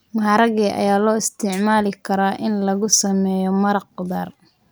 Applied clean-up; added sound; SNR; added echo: none; none; none; none.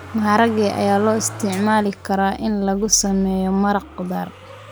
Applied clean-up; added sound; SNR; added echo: none; Motor vehicle (road); 16 dB; none.